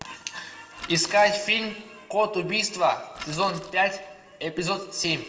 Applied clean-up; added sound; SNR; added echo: none; Bicycle; 17 dB; reverberation time 1.3 s.